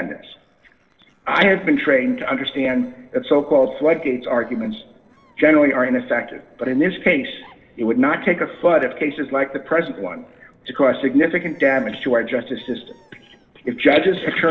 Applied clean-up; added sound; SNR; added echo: neural separator model SepFormer DNS4.